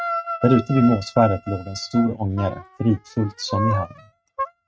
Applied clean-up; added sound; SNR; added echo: neural mask model RNNoise.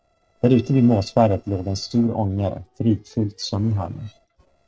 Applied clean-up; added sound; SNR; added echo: neural separator model SepFormer DNS4.